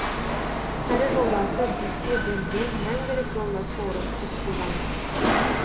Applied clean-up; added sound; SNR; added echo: none; Rattle / Chatter / Hiss / Engine / Mechanisms; -3 dB; none.